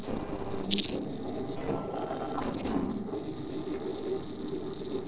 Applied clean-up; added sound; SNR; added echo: neural separator model SepFormer DNS4.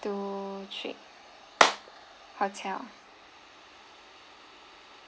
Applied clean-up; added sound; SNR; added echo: none; none; none; none.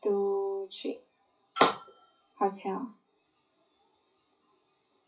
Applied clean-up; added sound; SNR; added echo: classical method WPE with log-MMSE.